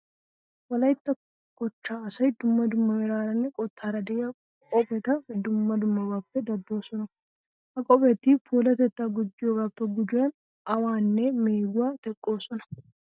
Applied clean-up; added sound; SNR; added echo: neural mask model DeepFilterNet 3.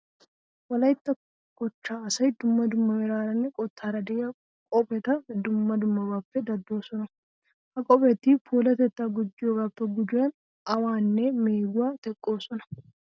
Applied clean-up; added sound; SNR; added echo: none; none; none; none.